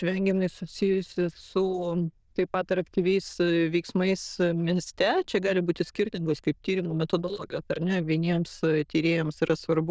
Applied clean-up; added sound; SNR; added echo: neural diffusion model UNIVERSE++.